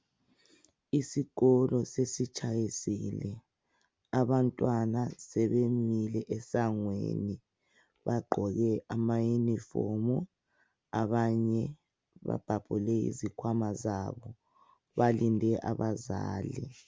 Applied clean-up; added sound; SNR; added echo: none; none; none; none.